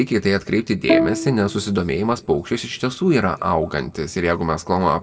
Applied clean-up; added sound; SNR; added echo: none; Bowed string instrument; 4 dB; reverberation time 1.4 s.